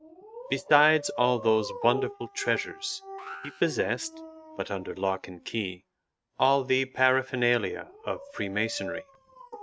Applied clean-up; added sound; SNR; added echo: neural mask model RNNoise.